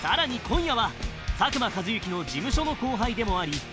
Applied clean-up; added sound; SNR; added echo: none; Drum kit; 7 dB; none.